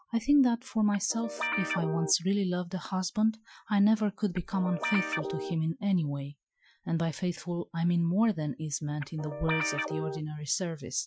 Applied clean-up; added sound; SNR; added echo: classical method Wiener filter.